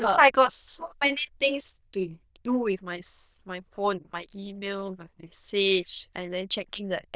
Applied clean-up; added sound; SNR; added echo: neural diffusion model UNIVERSE++.